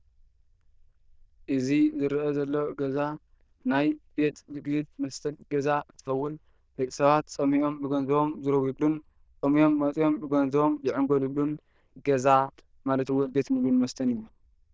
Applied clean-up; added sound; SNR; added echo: neural diffusion model UNIVERSE++.